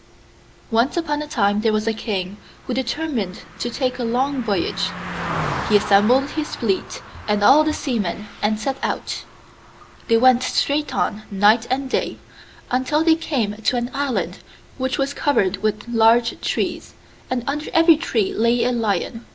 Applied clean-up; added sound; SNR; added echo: none; Car passing by; 15 dB; none.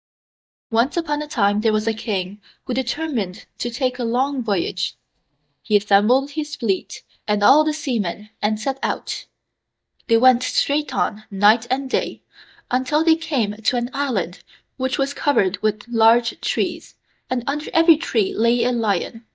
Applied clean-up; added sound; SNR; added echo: neural mask model DeepFilterNet 3.